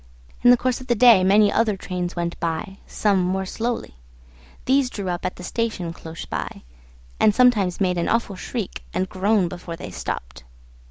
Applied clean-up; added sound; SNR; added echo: none; none; none; none.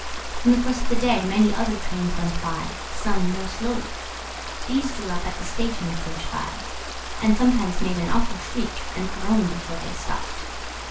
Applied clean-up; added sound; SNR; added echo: none; Stream; 11 dB; reverberation time 0.2 s.